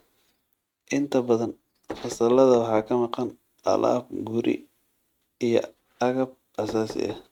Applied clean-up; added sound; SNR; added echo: neural mask model RNNoise.